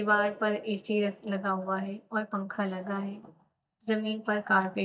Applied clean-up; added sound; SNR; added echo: neural mask model DeepFilterNet 3.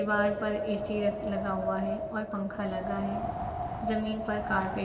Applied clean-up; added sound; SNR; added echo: none; Wind; 2 dB; reverberation time 1.9 s.